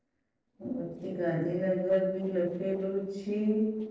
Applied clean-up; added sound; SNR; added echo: neural separator model SepFormer DNS4.